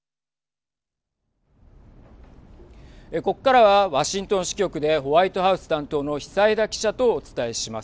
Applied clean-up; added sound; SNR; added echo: none; none; none; none.